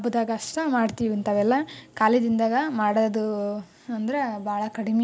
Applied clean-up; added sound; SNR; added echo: none; none; none; none.